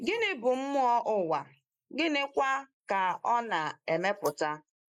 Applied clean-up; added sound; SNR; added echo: neural mask model Resemble Enhance denoiser.